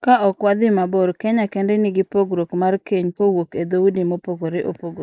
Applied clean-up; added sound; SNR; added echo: neural mask model Resemble Enhance denoiser.